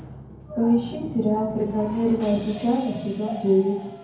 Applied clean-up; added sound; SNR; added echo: none; Drum; 18 dB; reverberation time 0.9 s.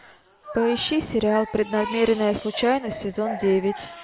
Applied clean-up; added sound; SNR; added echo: none; none; none; none.